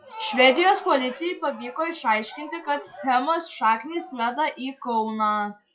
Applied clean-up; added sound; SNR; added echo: classical method log-MMSE.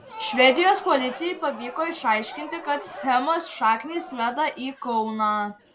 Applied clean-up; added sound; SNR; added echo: none; Crowd; 15 dB; none.